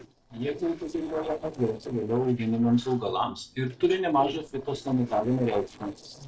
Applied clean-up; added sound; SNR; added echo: neural separator model SepFormer DNS4.